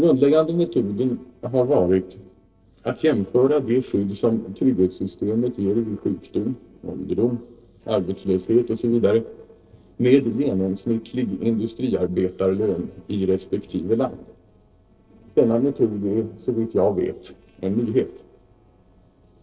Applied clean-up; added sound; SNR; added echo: neural separator model SepFormer DNS4.